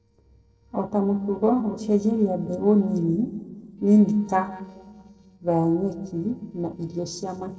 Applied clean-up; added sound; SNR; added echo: neural separator model SepFormer DNS4.